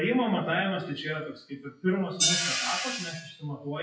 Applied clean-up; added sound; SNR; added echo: classical method WPE with log-MMSE.